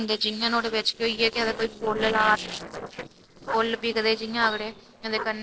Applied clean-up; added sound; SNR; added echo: neural separator model SepFormer DNS4.